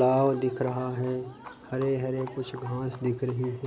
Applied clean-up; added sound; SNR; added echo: none; Livestock, farm animals, working animals; 19 dB; none.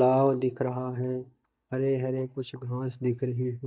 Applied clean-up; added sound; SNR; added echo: neural mask model DeepFilterNet 3.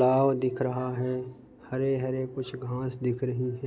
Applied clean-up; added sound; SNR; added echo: none; none; none; none.